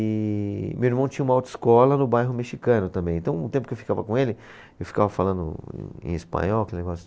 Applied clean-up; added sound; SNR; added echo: none; none; none; none.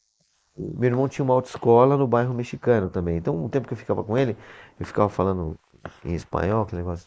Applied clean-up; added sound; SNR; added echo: neural mask model Resemble Enhance denoiser.